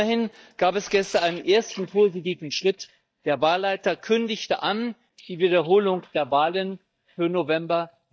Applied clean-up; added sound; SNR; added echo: neural mask model DeepFilterNet 3.